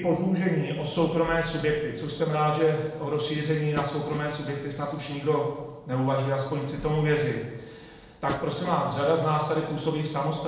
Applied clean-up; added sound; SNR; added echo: none; Train; 16 dB; reverberation time 0.9 s.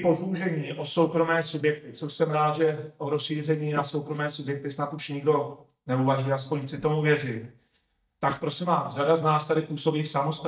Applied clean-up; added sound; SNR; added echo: neural mask model DeepFilterNet 3.